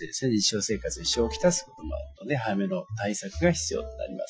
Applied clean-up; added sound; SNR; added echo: classical method Wiener filter.